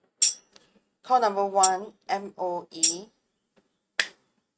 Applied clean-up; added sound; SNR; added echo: neural mask model RNNoise.